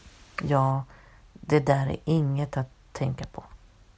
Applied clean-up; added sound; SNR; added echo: none; none; none; none.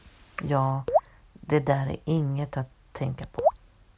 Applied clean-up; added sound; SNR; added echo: none; Raindrop / Drip; -2 dB; none.